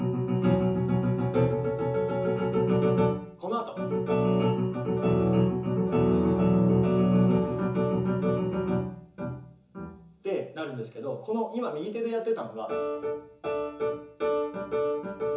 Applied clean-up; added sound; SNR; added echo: none; none; none; reverberation time 0.7 s.